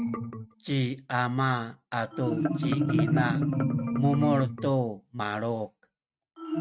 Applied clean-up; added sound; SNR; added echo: neural mask model RNNoise.